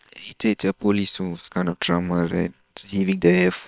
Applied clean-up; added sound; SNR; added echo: neural separator model SepFormer WHAM!.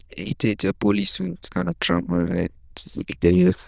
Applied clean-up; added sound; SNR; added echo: neural diffusion model UNIVERSE++.